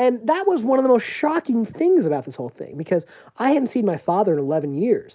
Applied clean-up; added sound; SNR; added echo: none; none; none; none.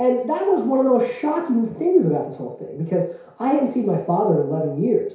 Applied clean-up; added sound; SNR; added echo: none; none; none; reverberation time 0.6 s.